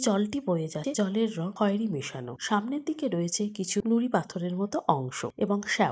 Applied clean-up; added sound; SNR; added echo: neural mask model Resemble Enhance denoiser.